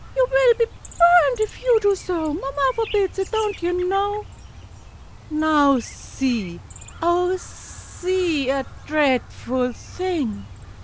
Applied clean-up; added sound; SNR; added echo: none; Chirp, tweet; 17 dB; none.